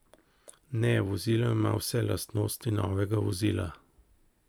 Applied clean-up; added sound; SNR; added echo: none; none; none; none.